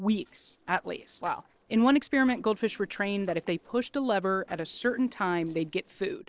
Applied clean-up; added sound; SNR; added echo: neural separator model SepFormer DNS4.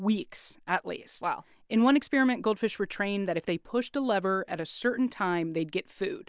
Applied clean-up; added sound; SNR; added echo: none; none; none; none.